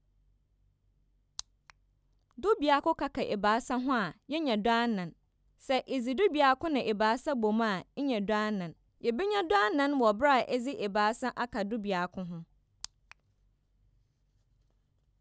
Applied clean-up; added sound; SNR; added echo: none; none; none; none.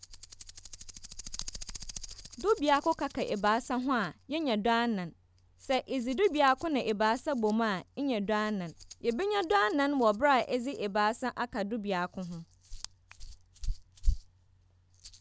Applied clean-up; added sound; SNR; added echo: none; Rattle; 10 dB; none.